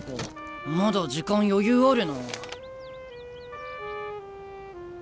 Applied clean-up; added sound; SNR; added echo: none; Wind instrument, woodwind instrument + Wind instrument, woodwind instrument; 11 dB; none.